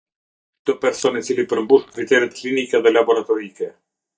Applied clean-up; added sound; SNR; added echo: neural mask model DeepFilterNet 3.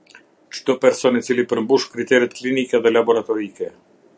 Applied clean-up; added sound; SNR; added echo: none; none; none; none.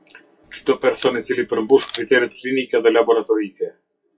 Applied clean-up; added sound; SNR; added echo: classical method WPE with log-MMSE.